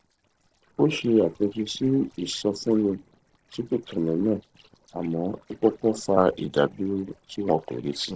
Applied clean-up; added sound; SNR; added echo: neural separator model SepFormer DNS4.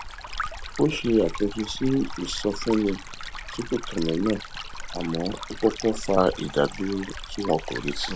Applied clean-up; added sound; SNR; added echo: none; Stream; 8 dB; none.